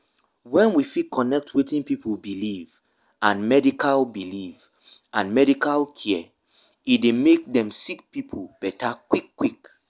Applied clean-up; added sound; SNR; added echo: none; none; none; none.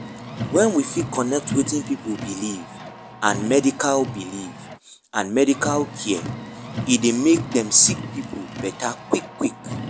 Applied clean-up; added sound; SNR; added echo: none; Car; 10 dB; none.